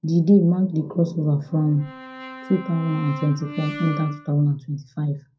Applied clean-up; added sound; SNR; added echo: none; Brass instrument; 13 dB; reverberation time 0.2 s.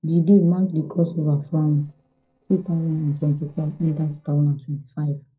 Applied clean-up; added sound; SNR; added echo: neural separator model SepFormer DNS4.